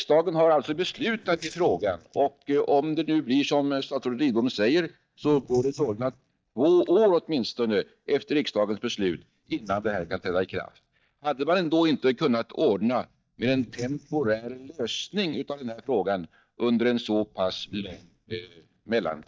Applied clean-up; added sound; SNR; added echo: neural mask model DeepFilterNet 3.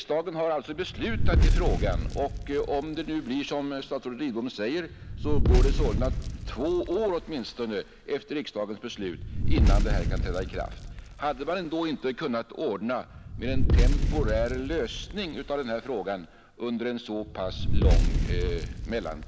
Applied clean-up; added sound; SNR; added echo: none; Fire; -4 dB; none.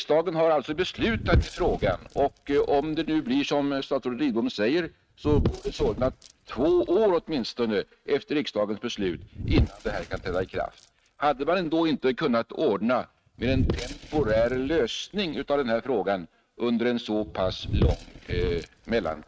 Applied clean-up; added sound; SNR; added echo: neural mask model RNNoise.